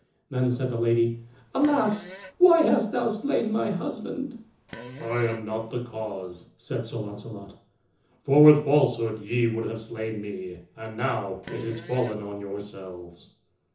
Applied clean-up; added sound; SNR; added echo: none; Fart; 18 dB; reverberation time 0.6 s.